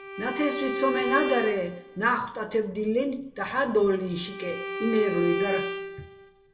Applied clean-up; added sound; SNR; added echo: none; Bowed string instrument; 6 dB; reverberation time 0.6 s.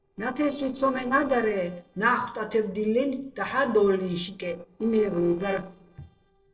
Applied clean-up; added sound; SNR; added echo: neural separator model SepFormer DNS4.